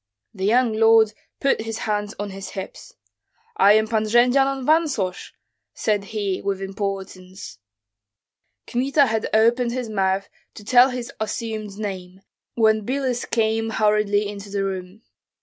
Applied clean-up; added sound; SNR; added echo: none; none; none; none.